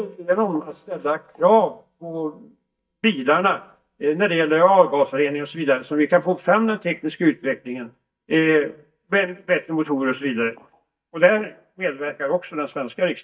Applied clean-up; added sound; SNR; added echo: neural mask model DeepFilterNet 3.